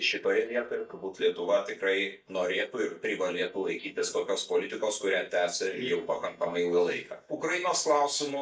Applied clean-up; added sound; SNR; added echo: neural mask model DeepFilterNet 3.